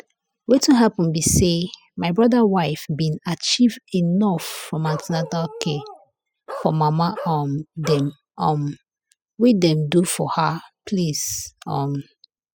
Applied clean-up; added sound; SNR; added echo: classical method spectral subtraction.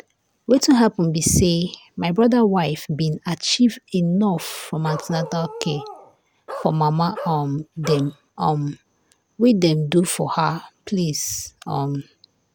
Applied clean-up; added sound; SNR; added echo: none; Bark; 13 dB; none.